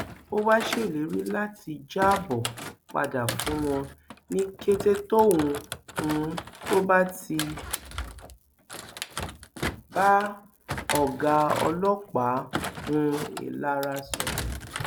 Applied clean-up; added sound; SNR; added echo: none; Thump, thud; 9 dB; none.